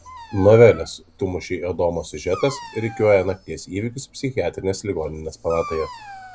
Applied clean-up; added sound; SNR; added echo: none; Dog; 18 dB; none.